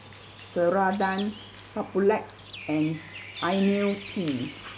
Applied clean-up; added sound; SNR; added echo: none; Bird; 14 dB; none.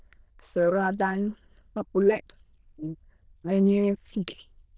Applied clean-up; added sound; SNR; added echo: neural diffusion model UNIVERSE++.